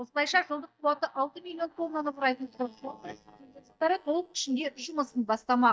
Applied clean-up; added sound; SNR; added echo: neural mask model DeepFilterNet 3.